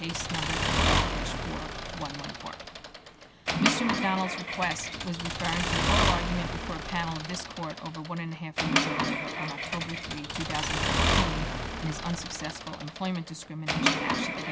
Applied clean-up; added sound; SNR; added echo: none; Accelerating, revving, vroom / Mechanisms; -5 dB; none.